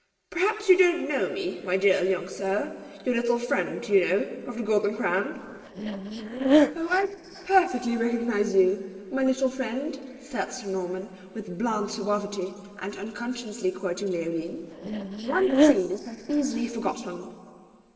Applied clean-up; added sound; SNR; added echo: neural separator model SepFormer DNS4.